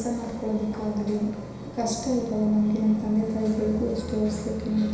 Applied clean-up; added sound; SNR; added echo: none; none; none; reverberation time 1.0 s.